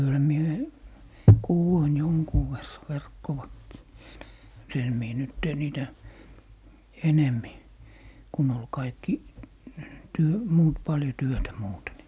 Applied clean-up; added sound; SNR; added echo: none; none; none; none.